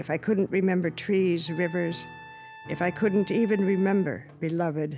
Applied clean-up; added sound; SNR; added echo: none; Piano + Trumpet; 19 dB; none.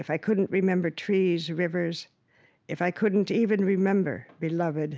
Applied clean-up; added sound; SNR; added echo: none; none; none; none.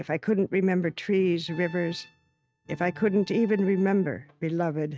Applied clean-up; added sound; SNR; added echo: neural mask model RNNoise.